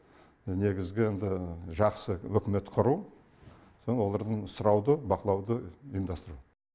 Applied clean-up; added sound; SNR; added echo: none; none; none; none.